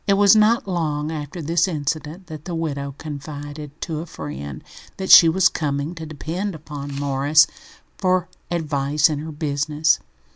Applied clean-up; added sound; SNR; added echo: none; none; none; none.